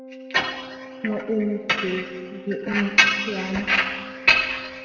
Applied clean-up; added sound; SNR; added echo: none; Organ; 16 dB; reverberation time 1.8 s.